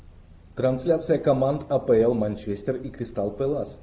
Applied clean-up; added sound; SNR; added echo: none; none; none; none.